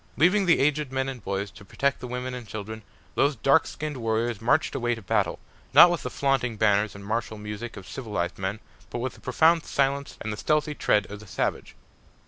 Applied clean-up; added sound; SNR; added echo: none; none; none; none.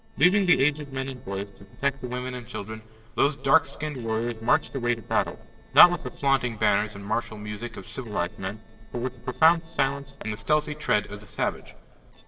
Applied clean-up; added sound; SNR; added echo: neural separator model SepFormer DNS4.